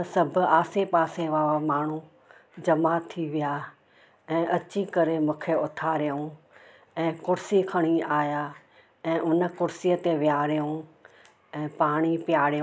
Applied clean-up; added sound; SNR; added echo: none; none; none; none.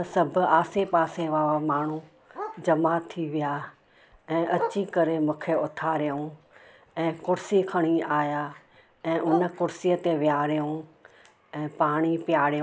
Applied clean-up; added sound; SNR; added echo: none; Bark; 16 dB; none.